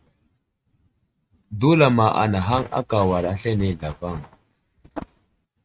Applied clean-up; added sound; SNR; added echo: neural mask model RNNoise.